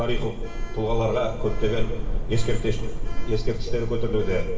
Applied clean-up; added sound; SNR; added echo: none; Sliding door; -4 dB; reverberation time 1.7 s.